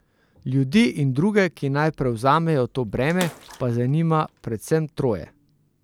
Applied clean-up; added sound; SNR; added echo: none; Bathtub (filling or washing) / Water / Splash, splatter; 19 dB; none.